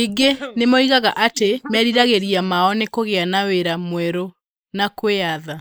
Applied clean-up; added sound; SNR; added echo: neural mask model Resemble Enhance denoiser.